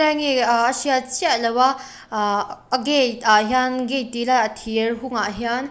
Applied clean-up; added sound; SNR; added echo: none; none; none; none.